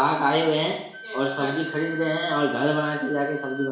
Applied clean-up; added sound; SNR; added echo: none; Wind instrument, woodwind instrument; 11 dB; reverberation time 0.7 s.